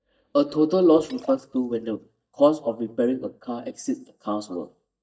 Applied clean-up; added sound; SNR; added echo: neural mask model DeepFilterNet 3.